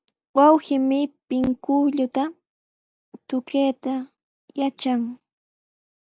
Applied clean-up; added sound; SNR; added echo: none; none; none; none.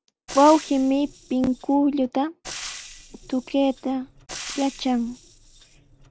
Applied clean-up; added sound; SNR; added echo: none; Frying (food); 16 dB; none.